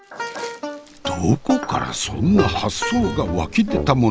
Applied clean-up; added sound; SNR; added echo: none; Bowed string instrument; 11 dB; none.